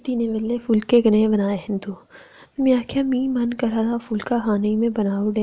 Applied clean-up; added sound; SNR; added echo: none; none; none; none.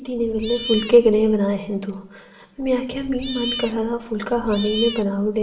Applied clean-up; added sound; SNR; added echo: none; Cat; 10 dB; reverberation time 0.9 s.